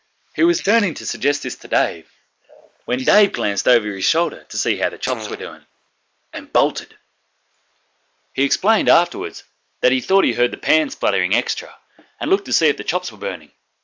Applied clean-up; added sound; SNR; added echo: neural mask model Resemble Enhance denoiser.